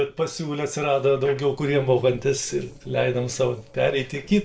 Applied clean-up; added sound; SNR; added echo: neural separator model SepFormer DNS4.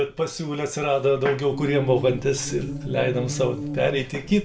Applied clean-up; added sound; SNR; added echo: none; Musical instrument; 8 dB; reverberation time 0.4 s.